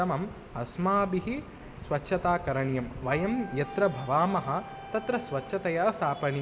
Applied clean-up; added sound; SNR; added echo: none; Wind instrument, woodwind instrument; 16 dB; none.